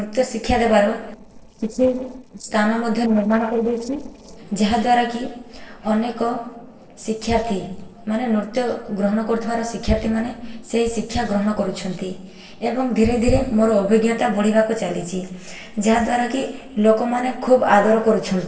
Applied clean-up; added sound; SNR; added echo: neural separator model SepFormer DNS4.